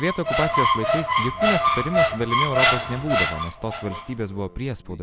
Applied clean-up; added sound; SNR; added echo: none; Squeak; -4 dB; none.